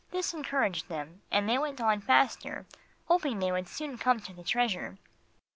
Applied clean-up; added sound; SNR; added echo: none; none; none; none.